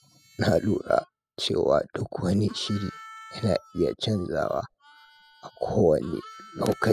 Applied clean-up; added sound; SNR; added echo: classical method spectral subtraction.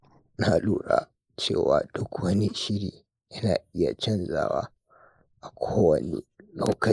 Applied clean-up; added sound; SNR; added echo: neural mask model Resemble Enhance denoiser.